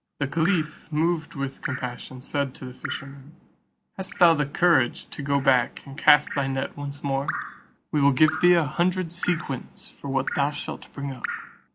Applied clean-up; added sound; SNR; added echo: none; Drip; 13 dB; none.